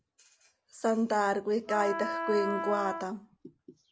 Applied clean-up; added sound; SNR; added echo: none; Wind instrument, woodwind instrument; 4 dB; none.